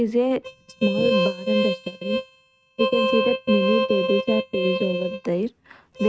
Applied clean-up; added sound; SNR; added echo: neural mask model RNNoise.